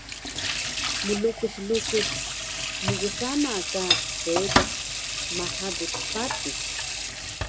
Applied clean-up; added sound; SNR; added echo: none; Sink (filling or washing) / Water tap, faucet; -3 dB; none.